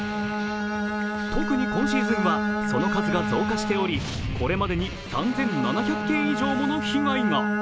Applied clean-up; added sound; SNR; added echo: none; Bowed string instrument; 1 dB; none.